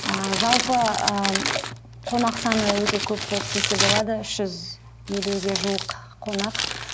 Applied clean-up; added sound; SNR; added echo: none; Crumpling, crinkling; 1 dB; none.